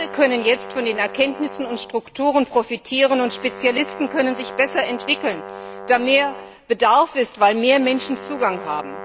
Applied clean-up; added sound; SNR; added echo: none; Brass instrument + Chime; 14 dB; none.